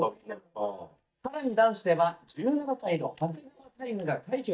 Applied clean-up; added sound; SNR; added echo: neural mask model DeepFilterNet 3.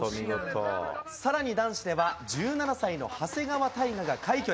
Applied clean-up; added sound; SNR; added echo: none; none; none; none.